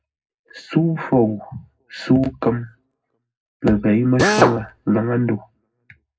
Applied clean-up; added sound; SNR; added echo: none; Drill; -3 dB; reverberation time 0.3 s.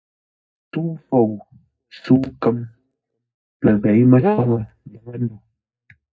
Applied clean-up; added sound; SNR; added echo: neural mask model DeepFilterNet 3.